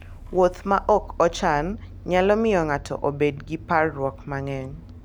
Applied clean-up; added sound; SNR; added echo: none; Engine starting / Motor vehicle (road); 15 dB; none.